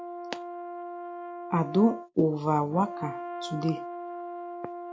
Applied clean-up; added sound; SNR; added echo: none; Brass instrument; 9 dB; none.